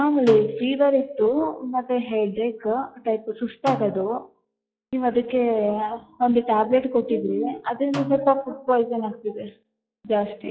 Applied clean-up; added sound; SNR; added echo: classical method log-MMSE.